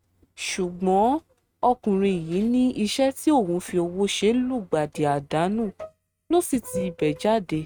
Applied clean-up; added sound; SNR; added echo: neural mask model RNNoise.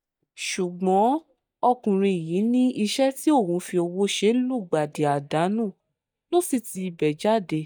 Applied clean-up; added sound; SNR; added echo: neural mask model DeepFilterNet 3.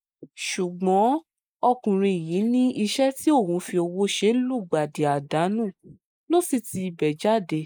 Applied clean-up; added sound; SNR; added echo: neural mask model Resemble Enhance denoiser.